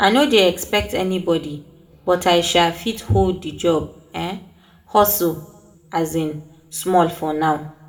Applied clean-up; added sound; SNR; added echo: none; none; none; reverberation time 0.7 s.